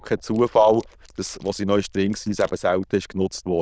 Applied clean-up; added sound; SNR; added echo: neural diffusion model UNIVERSE++.